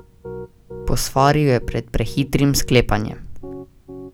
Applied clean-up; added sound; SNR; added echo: none; Piano; 17 dB; none.